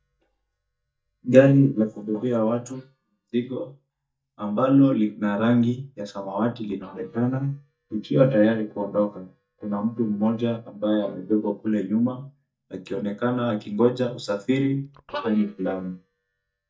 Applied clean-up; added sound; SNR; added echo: neural mask model DeepFilterNet 3.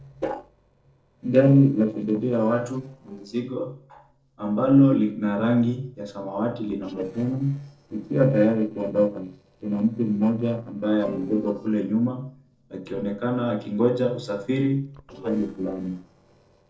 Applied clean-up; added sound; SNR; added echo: neural separator model SepFormer DNS4.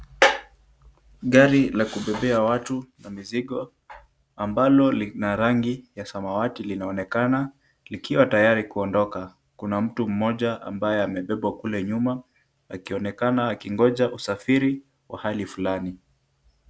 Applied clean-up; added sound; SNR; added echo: none; none; none; none.